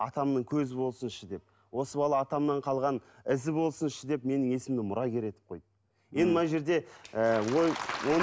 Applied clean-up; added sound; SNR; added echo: none; none; none; none.